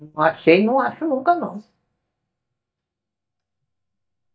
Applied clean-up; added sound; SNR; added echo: neural mask model DeepFilterNet 3.